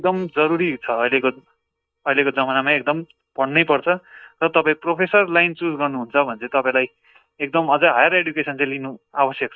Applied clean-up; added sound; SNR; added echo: neural mask model DeepFilterNet 3.